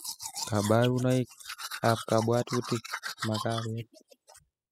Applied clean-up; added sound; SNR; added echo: classical method spectral subtraction.